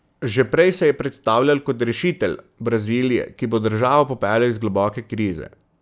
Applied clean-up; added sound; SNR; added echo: none; none; none; none.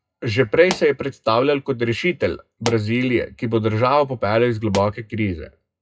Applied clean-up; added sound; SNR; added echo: classical method WPE with log-MMSE.